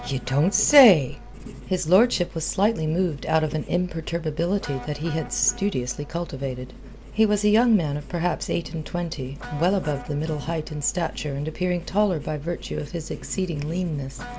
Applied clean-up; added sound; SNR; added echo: none; Writing + Guitar; 18 dB; none.